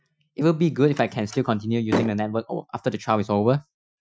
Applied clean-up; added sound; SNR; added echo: classical method Wiener filter.